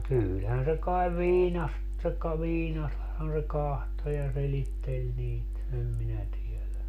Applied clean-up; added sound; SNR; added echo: none; none; none; none.